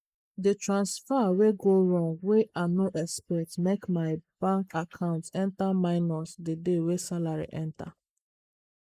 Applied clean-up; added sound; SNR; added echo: neural mask model Resemble Enhance denoiser.